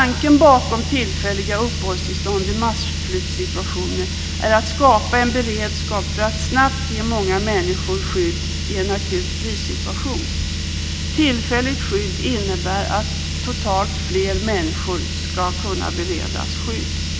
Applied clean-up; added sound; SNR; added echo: none; Car; 3 dB; none.